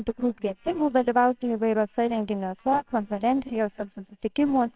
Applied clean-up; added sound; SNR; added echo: neural separator model SepFormer WHAMR!.